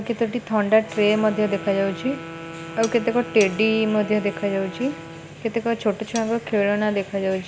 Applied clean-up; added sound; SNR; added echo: none; Cutlery, silverware + Wind instrument, woodwind instrument; 15 dB; none.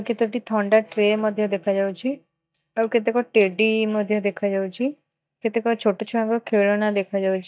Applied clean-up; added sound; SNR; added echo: neural mask model DeepFilterNet 3.